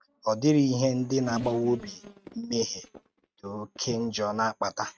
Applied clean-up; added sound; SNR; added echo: neural mask model RNNoise.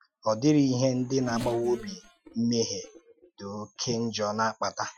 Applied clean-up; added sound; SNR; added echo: classical method Wiener filter.